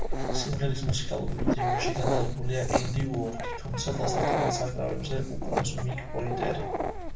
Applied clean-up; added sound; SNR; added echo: none; Dog; -2 dB; reverberation time 0.6 s.